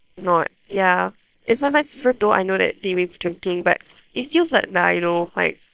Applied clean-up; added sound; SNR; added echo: neural separator model SepFormer WHAM!.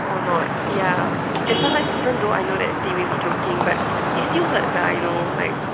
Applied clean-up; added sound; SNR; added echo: none; Traffic noise, roadway noise / Vehicle horn, car horn, honking; -2 dB; none.